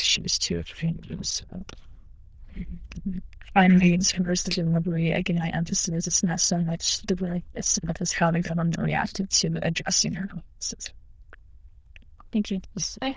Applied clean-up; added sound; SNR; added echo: neural diffusion model UNIVERSE++.